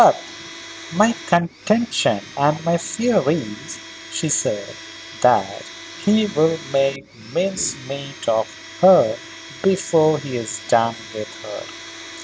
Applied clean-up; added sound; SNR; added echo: none; Domestic sounds, home sounds; 17 dB; none.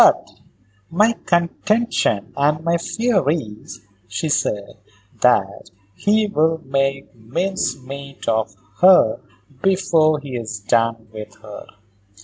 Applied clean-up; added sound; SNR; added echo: none; none; none; none.